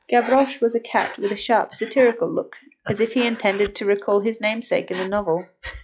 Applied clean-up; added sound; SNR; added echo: classical method log-MMSE.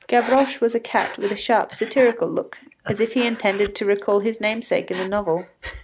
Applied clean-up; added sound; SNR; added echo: none; Breathing; 15 dB; none.